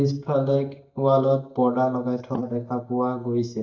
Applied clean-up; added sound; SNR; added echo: neural mask model DeepFilterNet 3.